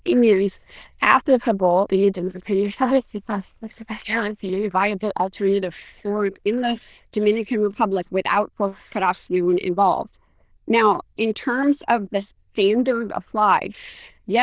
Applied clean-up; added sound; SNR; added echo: neural diffusion model UNIVERSE++.